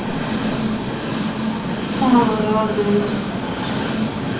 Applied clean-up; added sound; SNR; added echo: none; Train; -1 dB; reverberation time 0.6 s.